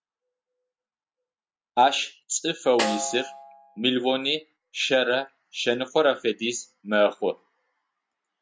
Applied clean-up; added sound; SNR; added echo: none; Snare drum; 8 dB; none.